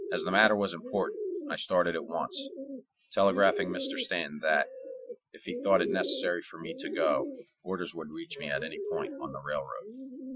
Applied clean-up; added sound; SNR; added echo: classical method Wiener filter.